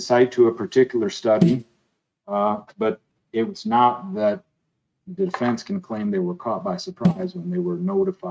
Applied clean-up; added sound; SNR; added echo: neural mask model RNNoise.